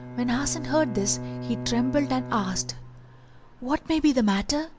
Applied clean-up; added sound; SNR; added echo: none; Bowed string instrument; 10 dB; none.